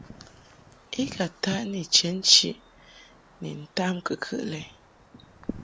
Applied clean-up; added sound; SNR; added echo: none; Wind; 18 dB; none.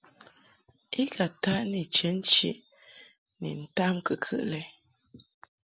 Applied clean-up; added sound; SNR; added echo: none; none; none; none.